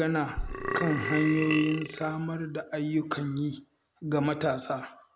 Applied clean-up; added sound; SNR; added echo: none; Burping, eructation; 4 dB; none.